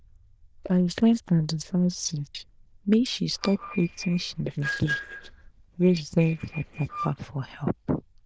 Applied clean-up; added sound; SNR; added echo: neural diffusion model UNIVERSE++.